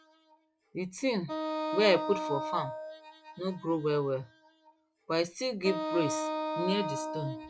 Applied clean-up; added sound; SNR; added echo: classical method log-MMSE.